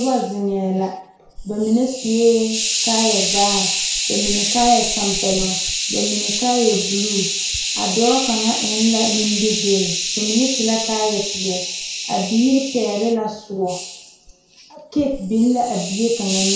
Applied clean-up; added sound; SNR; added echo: none; Hiss; 3 dB; reverberation time 0.6 s.